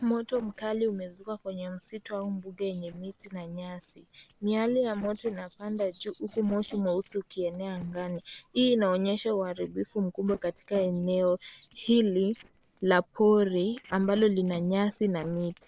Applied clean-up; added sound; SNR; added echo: neural separator model SepFormer DNS4.